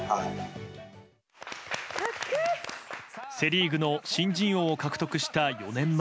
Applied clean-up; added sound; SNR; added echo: none; none; none; none.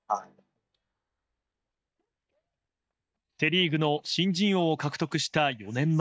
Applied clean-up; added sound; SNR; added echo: neural mask model DeepFilterNet 3.